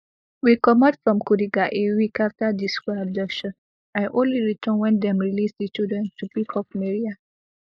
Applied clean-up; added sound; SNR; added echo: neural mask model Resemble Enhance denoiser.